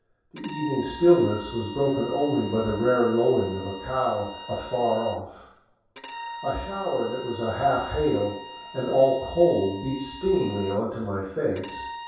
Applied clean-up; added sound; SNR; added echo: none; Bowed string instrument; 15 dB; reverberation time 0.7 s.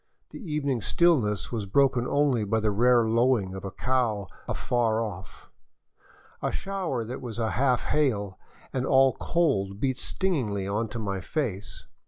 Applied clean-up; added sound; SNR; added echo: none; none; none; none.